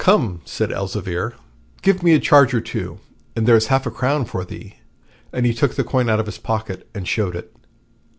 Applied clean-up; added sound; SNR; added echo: none; none; none; none.